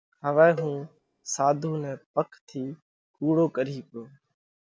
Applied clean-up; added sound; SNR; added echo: none; Cowbell; 16 dB; none.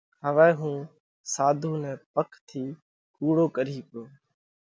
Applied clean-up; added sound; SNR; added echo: none; none; none; none.